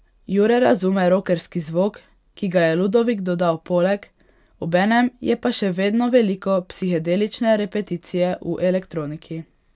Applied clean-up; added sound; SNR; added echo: none; none; none; none.